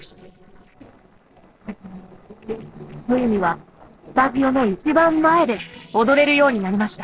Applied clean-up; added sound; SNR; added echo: neural separator model SepFormer DNS4.